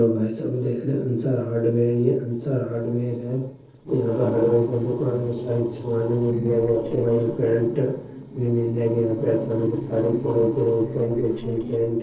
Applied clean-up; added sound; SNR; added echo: neural separator model SepFormer DNS4.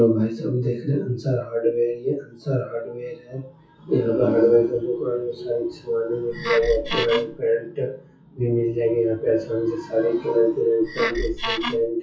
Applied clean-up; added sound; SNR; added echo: classical method WPE with log-MMSE.